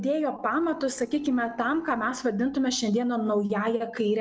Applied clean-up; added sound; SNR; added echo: neural separator model SepFormer DNS4.